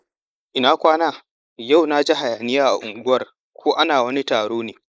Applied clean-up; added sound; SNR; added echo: neural mask model Resemble Enhance denoiser.